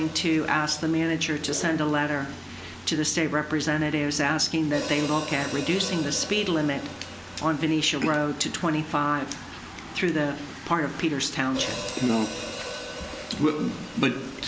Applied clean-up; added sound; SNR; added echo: none; Hi-hat; 14 dB; none.